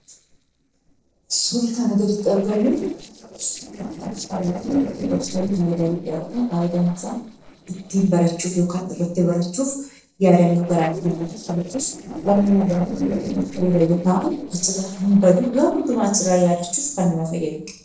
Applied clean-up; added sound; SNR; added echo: neural separator model SepFormer DNS4.